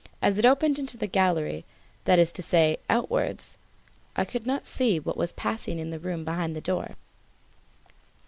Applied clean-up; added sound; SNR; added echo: none; none; none; none.